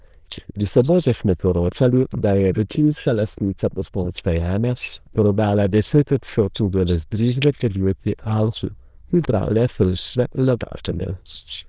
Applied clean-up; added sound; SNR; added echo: neural diffusion model UNIVERSE++.